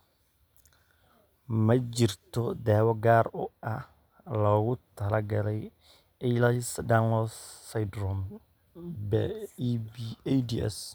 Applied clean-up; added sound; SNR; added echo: none; none; none; none.